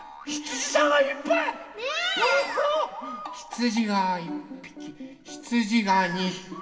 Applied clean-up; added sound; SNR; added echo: none; none; none; reverberation time 1.6 s.